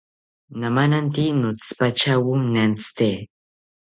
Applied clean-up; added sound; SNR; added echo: neural mask model Resemble Enhance denoiser.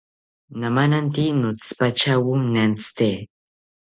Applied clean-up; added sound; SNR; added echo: neural separator model SepFormer DNS4.